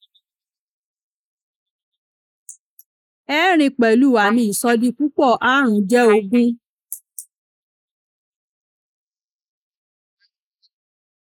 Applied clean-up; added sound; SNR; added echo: neural mask model Resemble Enhance denoiser.